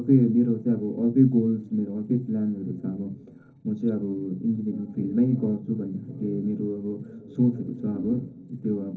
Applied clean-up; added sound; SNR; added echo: neural separator model SepFormer DNS4.